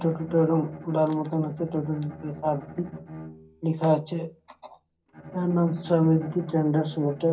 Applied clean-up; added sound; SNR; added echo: none; Bowed string instrument; 17 dB; reverberation time 0.3 s.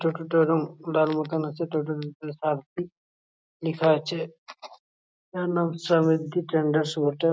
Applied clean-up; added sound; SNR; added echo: none; none; none; none.